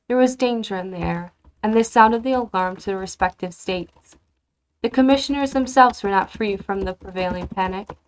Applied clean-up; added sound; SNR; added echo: neural mask model RNNoise.